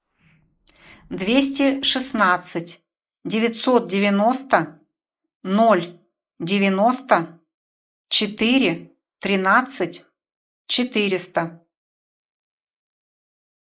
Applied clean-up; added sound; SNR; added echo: neural mask model Resemble Enhance denoiser.